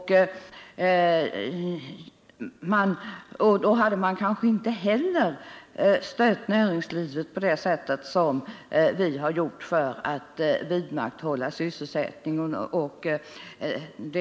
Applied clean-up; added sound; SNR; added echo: none; none; none; none.